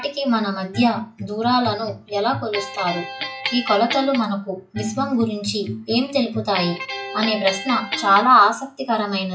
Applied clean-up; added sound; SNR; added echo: classical method WPE with log-MMSE.